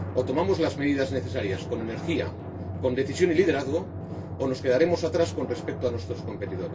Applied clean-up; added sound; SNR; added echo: none; Drum; 7 dB; reverberation time 0.2 s.